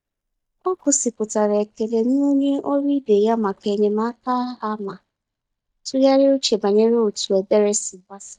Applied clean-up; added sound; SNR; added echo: neural mask model DeepFilterNet 3.